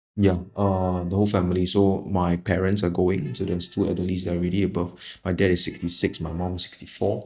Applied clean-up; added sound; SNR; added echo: neural mask model DeepFilterNet 3.